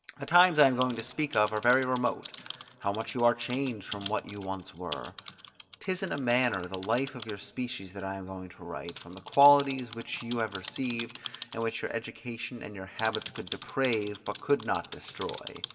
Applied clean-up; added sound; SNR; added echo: none; Typing; 15 dB; reverberation time 1.9 s.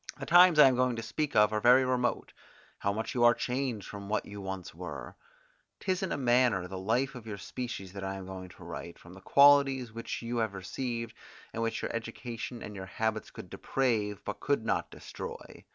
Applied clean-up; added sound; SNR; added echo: none; none; none; none.